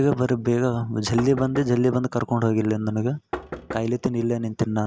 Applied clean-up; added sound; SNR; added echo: none; Knock; 14 dB; none.